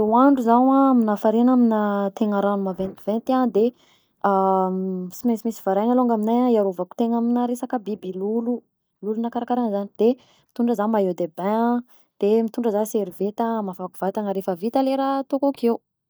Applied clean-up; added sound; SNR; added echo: neural mask model DeepFilterNet 3.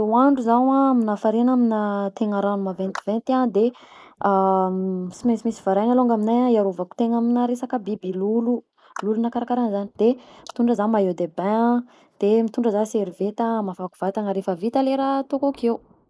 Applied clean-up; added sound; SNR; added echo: neural mask model Resemble Enhance denoiser.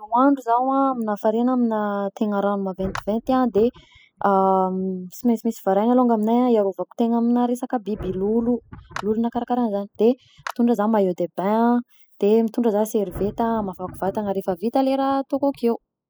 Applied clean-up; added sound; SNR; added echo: classical method spectral subtraction.